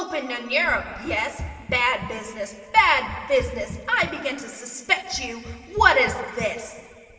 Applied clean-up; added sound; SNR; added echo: none; Run; 14 dB; reverberation time 2.2 s.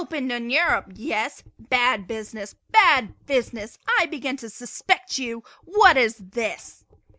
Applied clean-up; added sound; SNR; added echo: none; none; none; none.